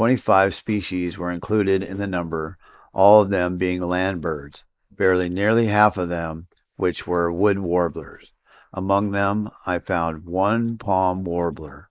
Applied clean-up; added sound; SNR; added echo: neural mask model Resemble Enhance denoiser.